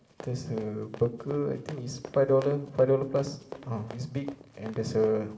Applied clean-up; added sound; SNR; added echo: none; Run; 17 dB; reverberation time 2.6 s.